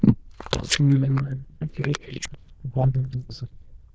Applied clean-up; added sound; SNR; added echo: neural diffusion model UNIVERSE++.